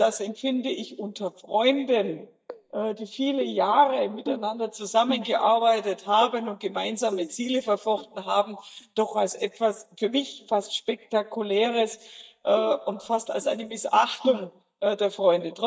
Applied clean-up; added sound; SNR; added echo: neural mask model DeepFilterNet 3.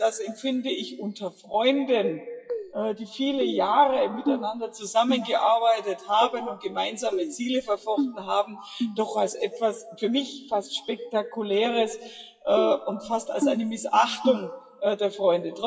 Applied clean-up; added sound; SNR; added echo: classical method WPE with log-MMSE.